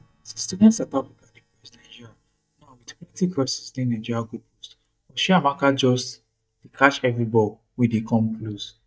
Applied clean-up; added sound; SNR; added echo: neural mask model DeepFilterNet 3.